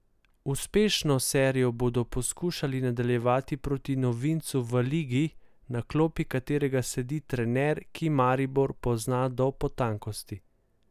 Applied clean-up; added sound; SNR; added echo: none; none; none; none.